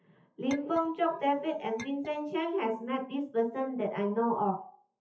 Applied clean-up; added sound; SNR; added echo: classical method WPE with log-MMSE.